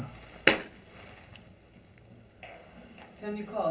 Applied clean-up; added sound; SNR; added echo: none; none; none; reverberation time 0.4 s.